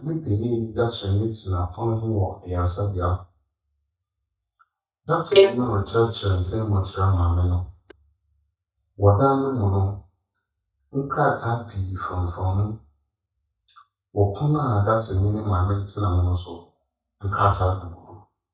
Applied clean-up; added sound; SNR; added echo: neural mask model DeepFilterNet 3.